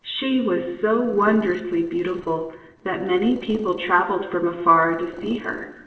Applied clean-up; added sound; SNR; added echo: neural separator model SepFormer DNS4.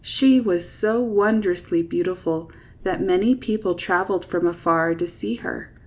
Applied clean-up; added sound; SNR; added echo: none; none; none; none.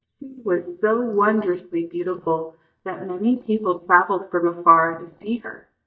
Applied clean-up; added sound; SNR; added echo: neural mask model DeepFilterNet 3.